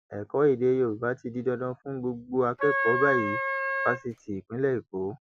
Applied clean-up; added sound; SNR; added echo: none; Wind instrument, woodwind instrument; 1 dB; none.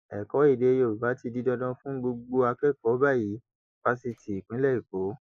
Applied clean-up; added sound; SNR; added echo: neural mask model Resemble Enhance denoiser.